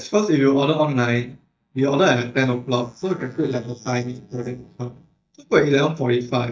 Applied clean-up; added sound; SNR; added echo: neural mask model DeepFilterNet 3.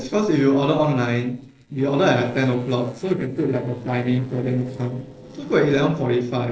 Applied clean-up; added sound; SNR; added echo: neural separator model SepFormer DNS4.